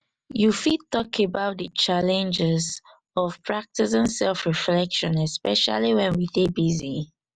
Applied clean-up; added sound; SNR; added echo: none; none; none; none.